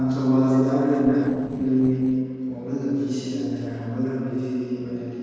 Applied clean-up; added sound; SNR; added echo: neural separator model SepFormer DNS4.